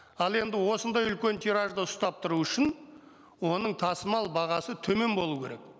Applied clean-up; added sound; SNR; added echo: none; none; none; none.